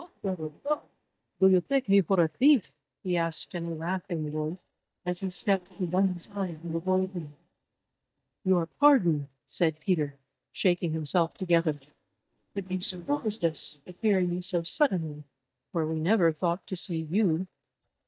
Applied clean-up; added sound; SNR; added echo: neural mask model DeepFilterNet 3.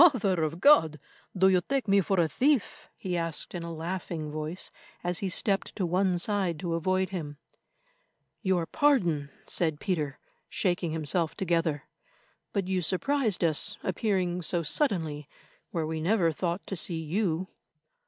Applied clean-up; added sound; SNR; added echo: none; none; none; none.